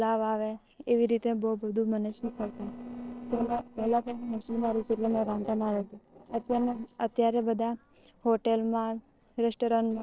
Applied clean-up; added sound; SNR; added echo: neural separator model SepFormer DNS4.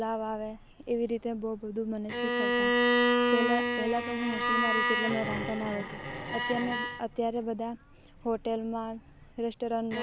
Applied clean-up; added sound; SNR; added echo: none; Bowed string instrument; -2 dB; none.